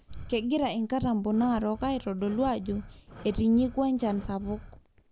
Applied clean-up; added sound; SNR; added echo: none; Breathing; 16 dB; none.